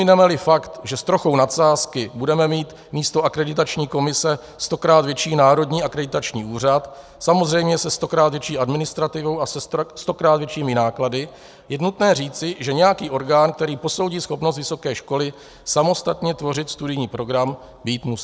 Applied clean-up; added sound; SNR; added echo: none; none; none; none.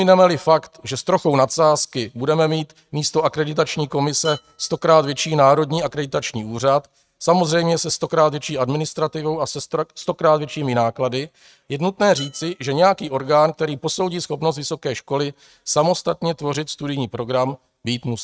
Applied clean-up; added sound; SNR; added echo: neural mask model RNNoise.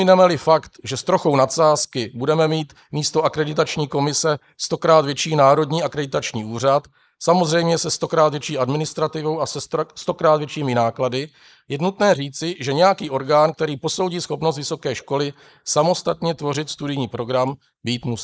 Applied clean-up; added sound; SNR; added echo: neural mask model Resemble Enhance denoiser.